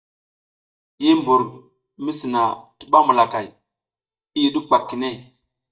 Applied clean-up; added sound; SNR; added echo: neural mask model DeepFilterNet 3.